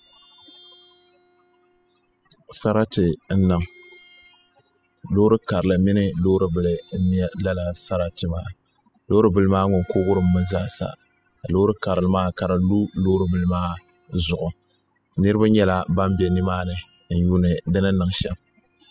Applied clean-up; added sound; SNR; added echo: classical method spectral subtraction.